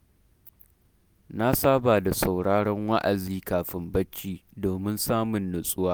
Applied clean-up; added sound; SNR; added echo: none; none; none; none.